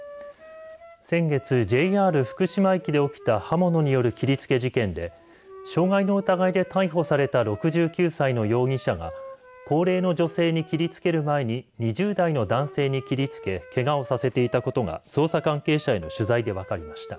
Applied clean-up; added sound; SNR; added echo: none; Wind instrument, woodwind instrument; 20 dB; none.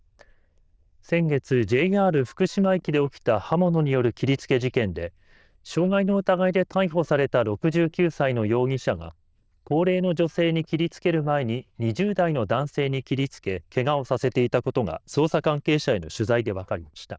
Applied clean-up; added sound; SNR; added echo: neural diffusion model UNIVERSE++.